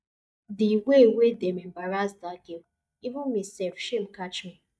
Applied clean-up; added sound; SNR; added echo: neural mask model DeepFilterNet 3.